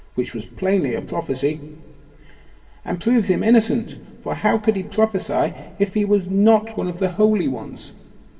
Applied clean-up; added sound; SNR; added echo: none; none; none; reverberation time 2.1 s.